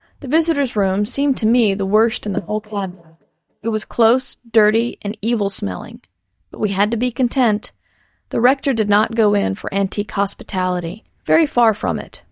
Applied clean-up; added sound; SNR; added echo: neural mask model DeepFilterNet 3.